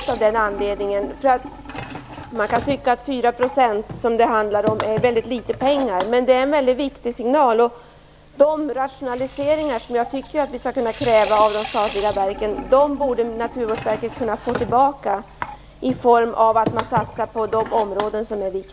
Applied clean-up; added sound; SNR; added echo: none; Sink (filling or washing) / Water tap, faucet; 13 dB; none.